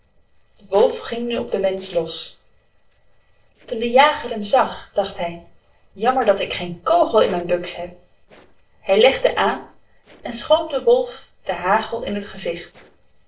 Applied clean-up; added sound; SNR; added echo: neural separator model SepFormer DNS4.